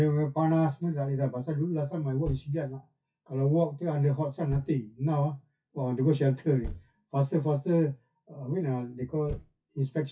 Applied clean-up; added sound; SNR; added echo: classical method WPE with log-MMSE.